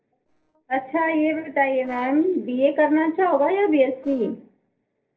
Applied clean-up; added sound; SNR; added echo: neural separator model SepFormer DNS4.